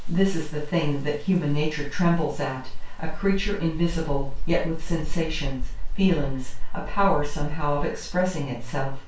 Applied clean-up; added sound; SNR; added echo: none; Rain; 8 dB; reverberation time 0.3 s.